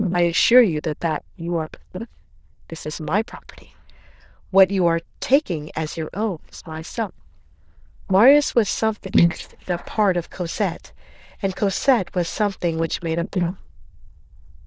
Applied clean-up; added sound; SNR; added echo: neural diffusion model UNIVERSE++.